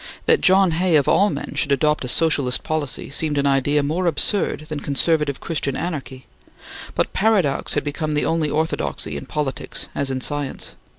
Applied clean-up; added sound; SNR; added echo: none; none; none; none.